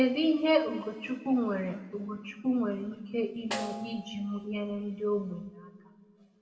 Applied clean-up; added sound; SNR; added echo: none; Snare drum; 12 dB; reverberation time 1.7 s.